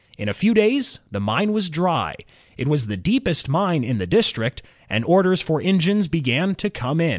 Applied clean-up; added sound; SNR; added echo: none; none; none; none.